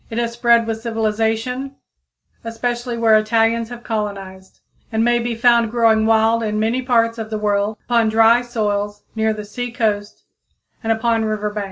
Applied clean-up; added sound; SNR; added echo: none; none; none; none.